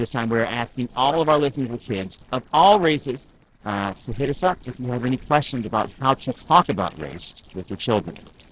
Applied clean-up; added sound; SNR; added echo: neural separator model SepFormer DNS4.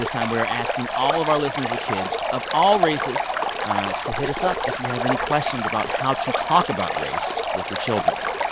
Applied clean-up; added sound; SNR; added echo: none; Stream; 0 dB; none.